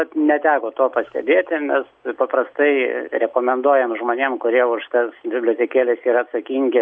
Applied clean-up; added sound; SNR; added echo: none; none; none; none.